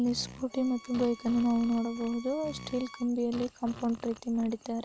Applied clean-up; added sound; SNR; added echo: none; Bowed string instrument + Fart; 17 dB; none.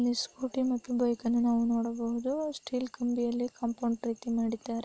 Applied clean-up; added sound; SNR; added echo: none; none; none; none.